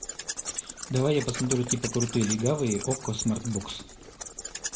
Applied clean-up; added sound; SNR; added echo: none; Wild animals; 6 dB; reverberation time 0.6 s.